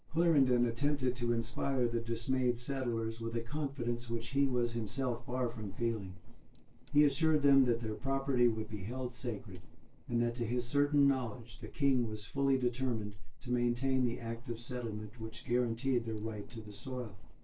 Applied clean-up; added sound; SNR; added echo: neural separator model SepFormer DNS4.